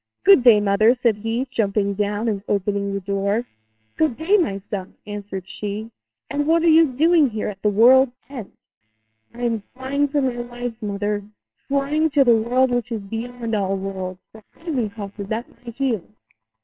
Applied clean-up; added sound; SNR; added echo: neural separator model SepFormer WHAMR!.